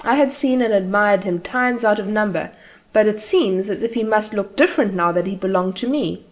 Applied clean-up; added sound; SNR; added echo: none; none; none; reverberation time 0.4 s.